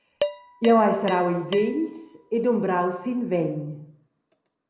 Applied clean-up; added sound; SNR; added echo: none; Dishes, pots, and pans; 12 dB; none.